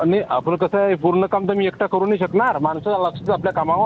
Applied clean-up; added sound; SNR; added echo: none; Thunder / Rain; 18 dB; none.